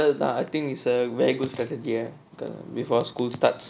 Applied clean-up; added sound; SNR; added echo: none; none; none; none.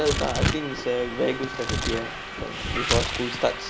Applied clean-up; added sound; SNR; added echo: none; Tearing + Subway, metro, underground; 1 dB; none.